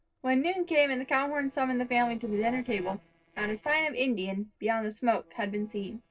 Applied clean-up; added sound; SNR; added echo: neural separator model SepFormer DNS4.